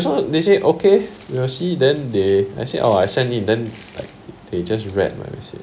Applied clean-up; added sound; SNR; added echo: none; none; none; none.